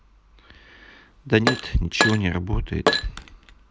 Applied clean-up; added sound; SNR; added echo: none; Glass; 1 dB; none.